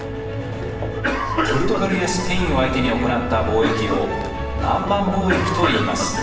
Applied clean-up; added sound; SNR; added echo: none; Cough; 6 dB; reverberation time 1.1 s.